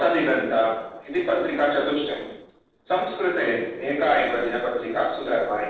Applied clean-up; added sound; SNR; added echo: neural separator model SepFormer DNS4.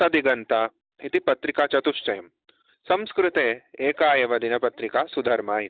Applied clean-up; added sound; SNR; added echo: none; none; none; none.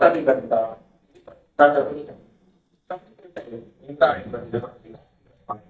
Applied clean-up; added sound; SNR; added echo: neural mask model DeepFilterNet 3.